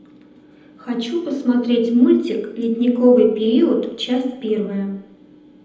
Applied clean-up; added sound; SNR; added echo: none; none; none; reverberation time 0.8 s.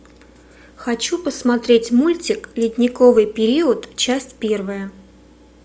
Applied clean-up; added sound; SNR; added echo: none; none; none; none.